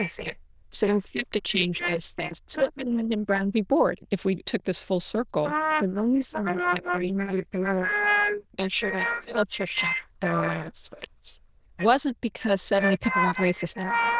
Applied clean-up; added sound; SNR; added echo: neural diffusion model UNIVERSE++.